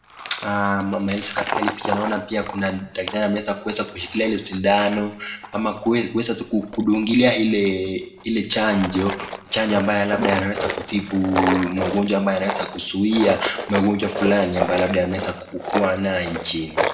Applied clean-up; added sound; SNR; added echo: none; Tools; 8 dB; reverberation time 0.6 s.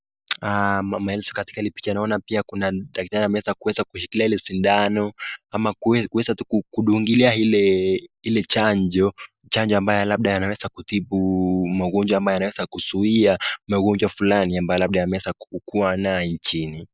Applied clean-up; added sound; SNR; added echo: none; none; none; none.